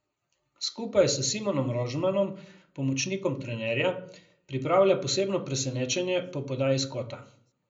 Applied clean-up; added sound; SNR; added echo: none; none; none; reverberation time 0.5 s.